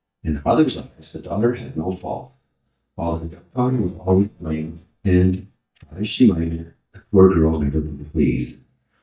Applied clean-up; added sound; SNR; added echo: neural mask model DeepFilterNet 3.